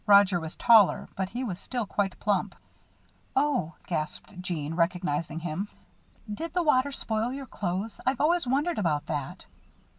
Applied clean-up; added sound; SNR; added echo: none; none; none; none.